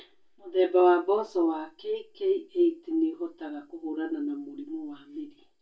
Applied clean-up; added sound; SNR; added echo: none; none; none; reverberation time 0.1 s.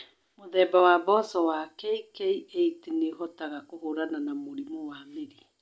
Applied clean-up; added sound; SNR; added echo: none; none; none; none.